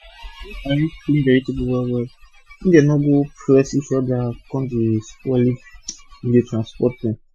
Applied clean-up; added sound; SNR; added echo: classical method Wiener filter.